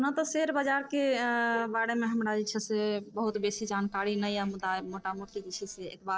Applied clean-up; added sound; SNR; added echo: neural separator model SepFormer DNS4.